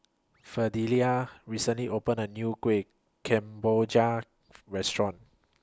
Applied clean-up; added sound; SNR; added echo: none; none; none; none.